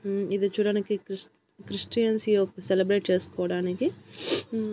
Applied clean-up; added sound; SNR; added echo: none; none; none; none.